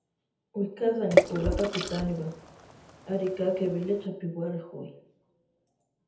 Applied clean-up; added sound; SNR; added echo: none; Water / Splash, splatter; -2 dB; reverberation time 0.7 s.